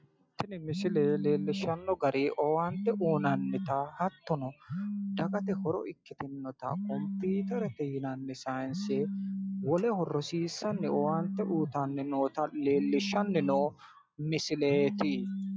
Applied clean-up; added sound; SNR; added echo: classical method log-MMSE.